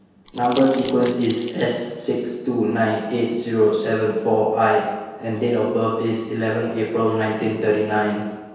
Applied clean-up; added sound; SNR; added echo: none; Crumpling, crinkling; 12 dB; reverberation time 1.2 s.